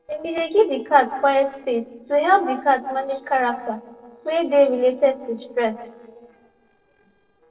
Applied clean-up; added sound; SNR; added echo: neural separator model SepFormer DNS4.